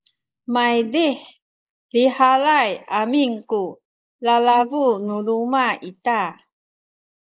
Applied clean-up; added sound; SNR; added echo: neural mask model Resemble Enhance denoiser.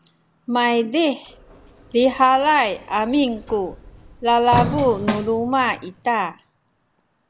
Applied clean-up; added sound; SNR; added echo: none; Sliding door + Snare drum; 12 dB; none.